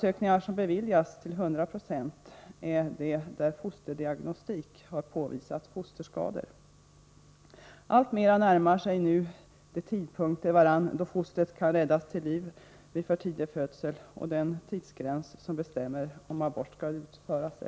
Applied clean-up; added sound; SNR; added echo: none; none; none; none.